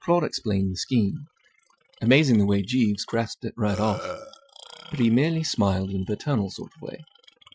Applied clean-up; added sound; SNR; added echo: classical method Wiener filter.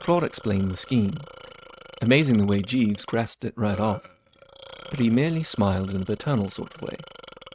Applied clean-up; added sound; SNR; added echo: neural mask model RNNoise.